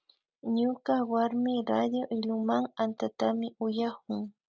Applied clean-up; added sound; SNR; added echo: none; none; none; none.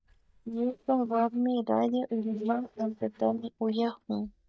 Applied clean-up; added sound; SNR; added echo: neural mask model DeepFilterNet 3.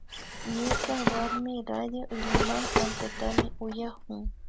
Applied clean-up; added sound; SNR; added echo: none; Drawer open or close; -3 dB; none.